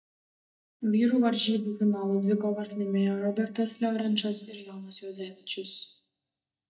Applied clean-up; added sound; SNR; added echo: neural mask model DeepFilterNet 3.